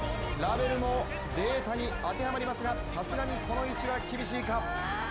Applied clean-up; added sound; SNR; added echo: none; Chicken, rooster; 16 dB; none.